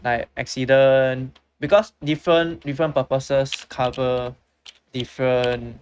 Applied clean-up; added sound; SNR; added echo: neural mask model RNNoise.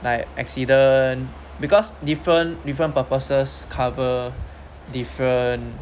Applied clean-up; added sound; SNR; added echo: none; none; none; none.